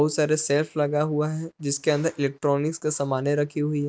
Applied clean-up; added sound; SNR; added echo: none; none; none; none.